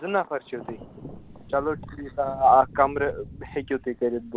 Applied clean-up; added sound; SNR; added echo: none; Thunder; 17 dB; none.